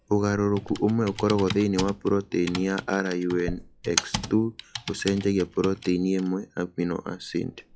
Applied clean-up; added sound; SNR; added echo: classical method log-MMSE.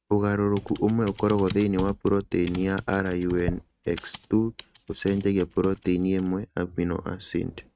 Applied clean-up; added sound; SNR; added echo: neural mask model RNNoise.